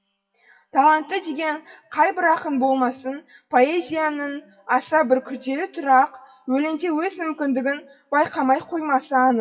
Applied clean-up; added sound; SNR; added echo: classical method WPE with log-MMSE.